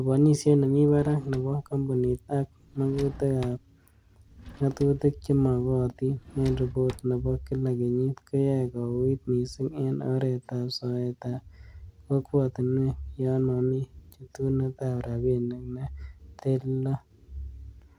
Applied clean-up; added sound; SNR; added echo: none; Drawer open or close; 19 dB; none.